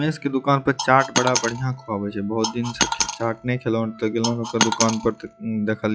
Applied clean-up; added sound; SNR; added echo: classical method log-MMSE.